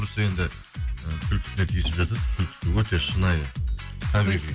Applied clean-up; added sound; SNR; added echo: none; none; none; none.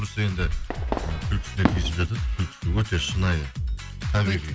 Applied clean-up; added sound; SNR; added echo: none; Fireworks; 6 dB; none.